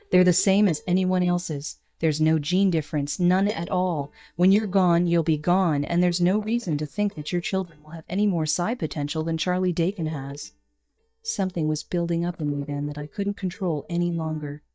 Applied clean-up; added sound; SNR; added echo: neural mask model DeepFilterNet 3.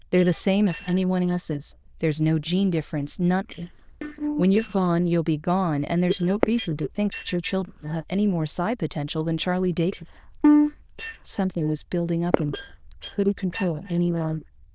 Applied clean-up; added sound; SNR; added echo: neural diffusion model UNIVERSE++.